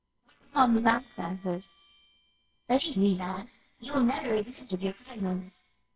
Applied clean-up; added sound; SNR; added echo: neural separator model SepFormer WHAMR!.